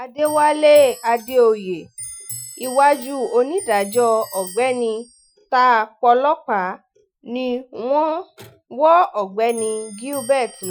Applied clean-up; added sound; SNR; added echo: classical method Wiener filter.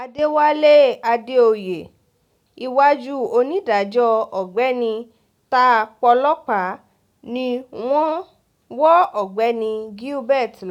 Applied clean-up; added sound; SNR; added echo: none; none; none; none.